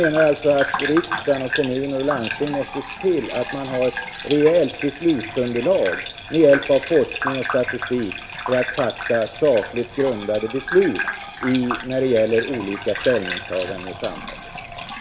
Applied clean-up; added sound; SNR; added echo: none; Bathtub (filling or washing) / Gurgling; 8 dB; none.